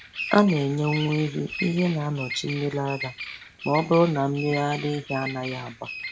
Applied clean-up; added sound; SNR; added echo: none; Bird vocalization, bird call, bird song; 11 dB; none.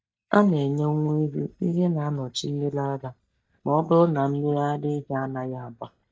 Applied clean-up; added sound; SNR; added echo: neural mask model DeepFilterNet 3.